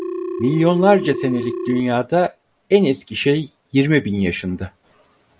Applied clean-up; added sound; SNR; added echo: none; Telephone; 11 dB; none.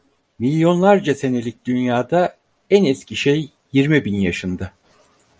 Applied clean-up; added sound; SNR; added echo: none; none; none; none.